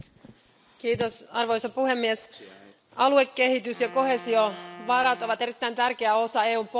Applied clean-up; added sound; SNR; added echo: none; Wind instrument, woodwind instrument; 19 dB; none.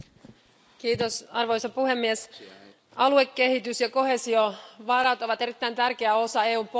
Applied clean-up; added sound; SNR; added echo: none; none; none; none.